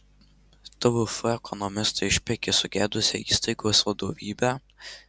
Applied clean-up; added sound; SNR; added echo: none; none; none; none.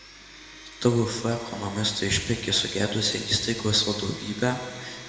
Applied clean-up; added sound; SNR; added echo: none; Domestic sounds, home sounds; 17 dB; reverberation time 2.0 s.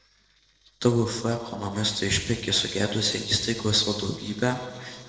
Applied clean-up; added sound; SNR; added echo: neural separator model SepFormer DNS4.